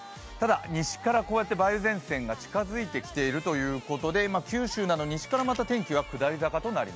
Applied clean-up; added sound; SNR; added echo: none; Camera; 16 dB; none.